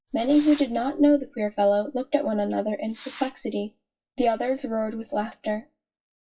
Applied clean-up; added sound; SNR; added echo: classical method WPE with log-MMSE.